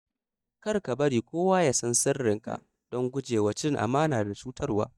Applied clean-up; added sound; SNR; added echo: neural mask model DeepFilterNet 3.